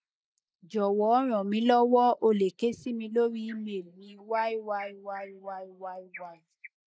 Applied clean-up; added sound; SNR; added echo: neural mask model Resemble Enhance denoiser.